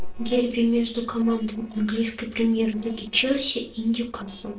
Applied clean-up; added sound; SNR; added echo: neural separator model SepFormer DNS4.